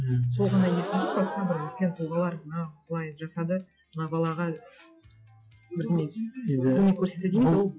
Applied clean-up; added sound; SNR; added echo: classical method log-MMSE.